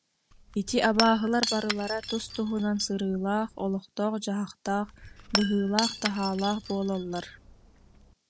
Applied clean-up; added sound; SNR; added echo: none; Shatter / Crushing; 8 dB; none.